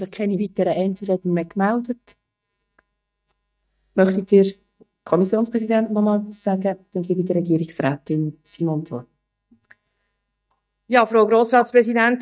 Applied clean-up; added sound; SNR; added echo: neural mask model DeepFilterNet 3.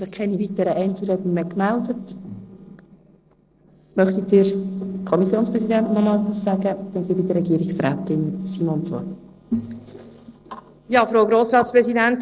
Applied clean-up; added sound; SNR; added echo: neural separator model SepFormer DNS4.